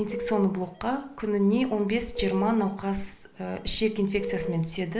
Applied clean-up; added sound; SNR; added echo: none; none; none; none.